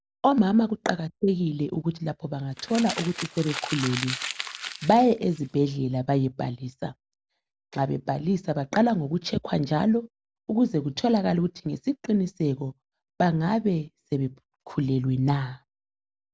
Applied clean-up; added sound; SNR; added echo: none; Crumpling, crinkling; 9 dB; none.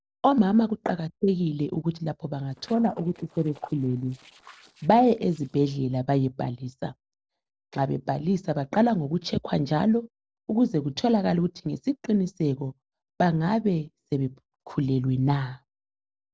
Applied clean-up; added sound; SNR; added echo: neural separator model SepFormer DNS4.